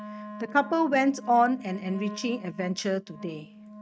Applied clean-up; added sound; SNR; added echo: neural mask model RNNoise.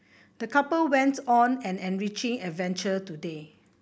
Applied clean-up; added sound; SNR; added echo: none; none; none; none.